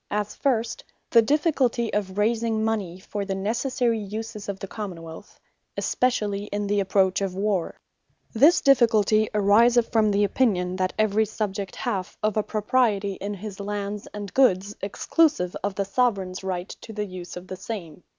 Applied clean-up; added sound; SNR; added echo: none; none; none; none.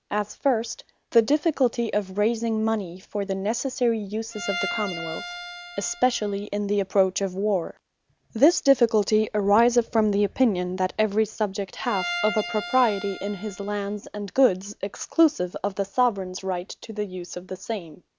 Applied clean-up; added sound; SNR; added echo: none; Bowed string instrument; 10 dB; none.